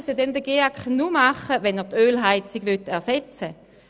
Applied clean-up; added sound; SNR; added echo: none; none; none; none.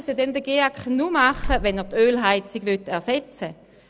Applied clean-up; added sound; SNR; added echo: none; Slam; 8 dB; none.